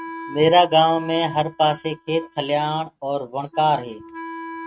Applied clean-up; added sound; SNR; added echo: neural mask model RNNoise.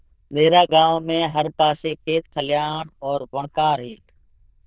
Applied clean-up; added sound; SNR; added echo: neural diffusion model UNIVERSE++.